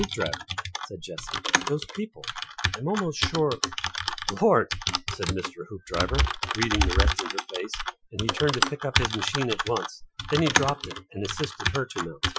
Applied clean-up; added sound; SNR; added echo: classical method Wiener filter.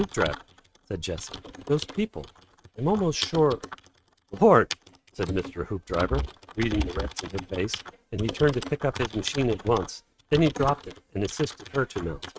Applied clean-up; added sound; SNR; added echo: neural mask model RNNoise.